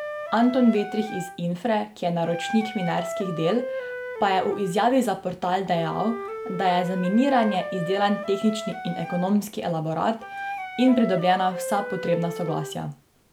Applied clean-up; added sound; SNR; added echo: none; Wind instrument, woodwind instrument; 10 dB; none.